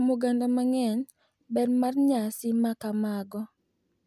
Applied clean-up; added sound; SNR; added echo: none; none; none; none.